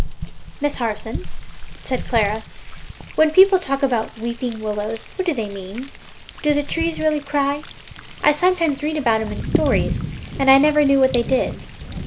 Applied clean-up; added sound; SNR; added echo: none; Thunder; 8 dB; none.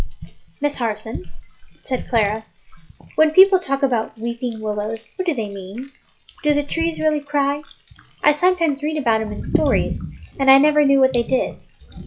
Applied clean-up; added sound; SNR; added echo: classical method log-MMSE.